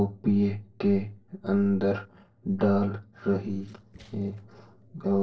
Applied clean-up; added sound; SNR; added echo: neural separator model SepFormer DNS4.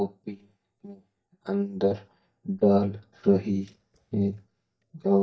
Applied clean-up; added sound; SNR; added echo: neural mask model DeepFilterNet 3.